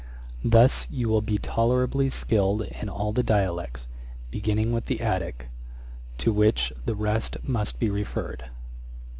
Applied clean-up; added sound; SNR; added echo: none; none; none; none.